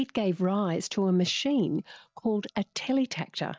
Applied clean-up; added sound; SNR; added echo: neural mask model DeepFilterNet 3.